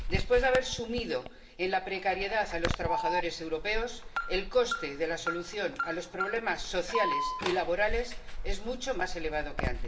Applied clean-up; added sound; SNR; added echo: none; Alarm; 3 dB; reverberation time 0.7 s.